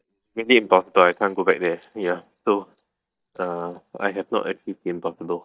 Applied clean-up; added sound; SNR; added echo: neural mask model DeepFilterNet 3.